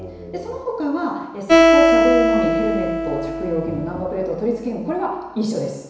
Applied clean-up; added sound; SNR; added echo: none; Acoustic guitar; -4 dB; reverberation time 1.0 s.